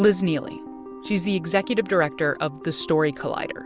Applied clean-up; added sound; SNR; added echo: none; none; none; none.